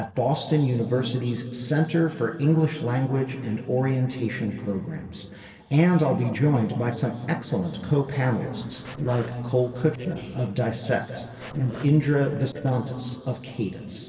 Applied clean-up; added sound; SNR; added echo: neural separator model SepFormer DNS4.